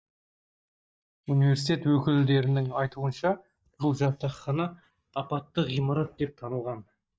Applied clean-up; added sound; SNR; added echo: neural mask model DeepFilterNet 3.